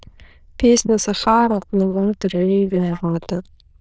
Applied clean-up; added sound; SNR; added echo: neural diffusion model UNIVERSE++.